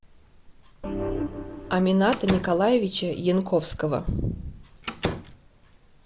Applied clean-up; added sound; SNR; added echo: none; Organ + Slam; 6 dB; none.